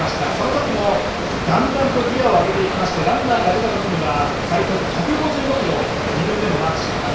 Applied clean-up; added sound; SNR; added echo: none; Water; 3 dB; reverberation time 0.6 s.